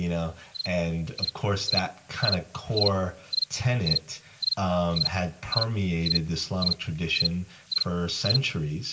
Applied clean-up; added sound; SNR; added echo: none; Cricket; 4 dB; reverberation time 0.2 s.